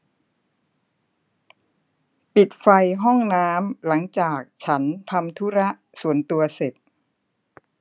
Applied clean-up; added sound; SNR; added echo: none; none; none; none.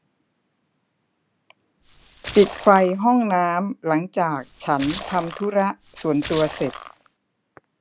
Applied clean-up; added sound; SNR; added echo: none; Splash, splatter; 13 dB; none.